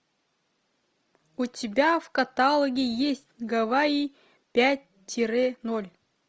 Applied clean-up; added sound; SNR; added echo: none; none; none; none.